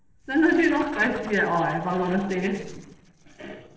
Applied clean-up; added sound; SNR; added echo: neural separator model SepFormer DNS4.